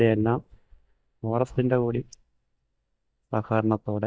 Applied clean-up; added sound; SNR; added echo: neural mask model DeepFilterNet 3.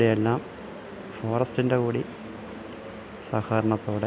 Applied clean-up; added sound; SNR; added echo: none; none; none; none.